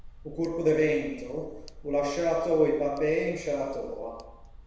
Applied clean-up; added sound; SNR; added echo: none; Tick; 18 dB; reverberation time 1.0 s.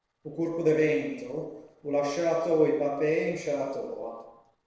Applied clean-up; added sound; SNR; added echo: neural separator model SepFormer DNS4.